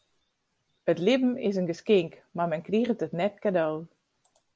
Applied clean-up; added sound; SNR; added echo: none; none; none; none.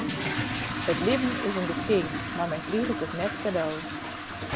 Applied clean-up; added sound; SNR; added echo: none; Fill (with liquid) / Toilet flush; 1 dB; none.